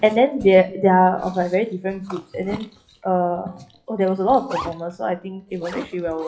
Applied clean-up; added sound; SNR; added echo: classical method WPE with log-MMSE.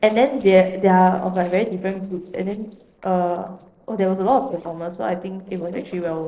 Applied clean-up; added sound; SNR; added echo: neural separator model SepFormer DNS4.